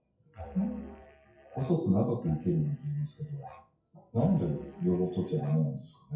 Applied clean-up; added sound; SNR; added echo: classical method WPE with log-MMSE.